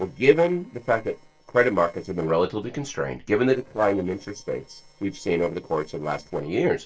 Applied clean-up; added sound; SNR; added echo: neural separator model SepFormer DNS4.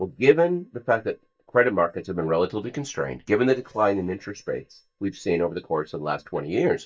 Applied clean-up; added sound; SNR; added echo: neural mask model DeepFilterNet 3.